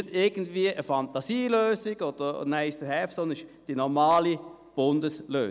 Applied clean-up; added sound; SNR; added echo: none; none; none; none.